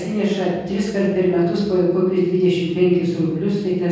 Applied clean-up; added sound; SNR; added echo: none; none; none; reverberation time 1.3 s.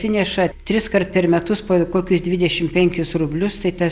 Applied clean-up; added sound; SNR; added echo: none; none; none; none.